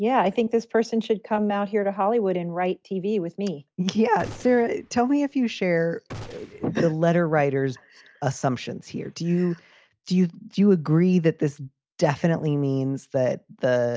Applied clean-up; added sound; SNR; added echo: none; Gunshot, gunfire; 19 dB; none.